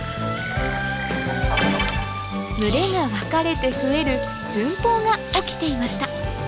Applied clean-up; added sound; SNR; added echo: none; Packing tape, duct tape; 15 dB; none.